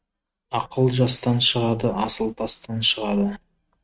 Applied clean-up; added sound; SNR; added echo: neural mask model RNNoise.